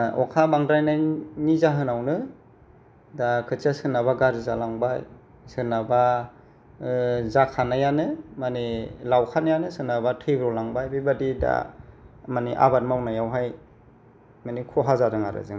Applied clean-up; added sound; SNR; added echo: none; none; none; none.